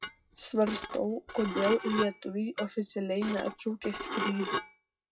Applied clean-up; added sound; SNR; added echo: classical method WPE with log-MMSE.